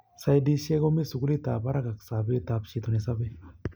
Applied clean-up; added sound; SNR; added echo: none; none; none; none.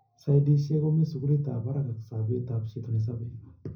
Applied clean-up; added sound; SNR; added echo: none; none; none; reverberation time 0.4 s.